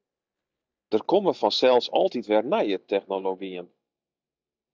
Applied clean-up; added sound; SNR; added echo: neural mask model DeepFilterNet 3.